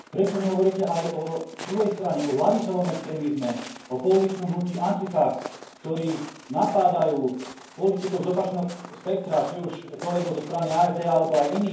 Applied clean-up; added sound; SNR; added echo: none; Walk, footsteps; 16 dB; reverberation time 0.9 s.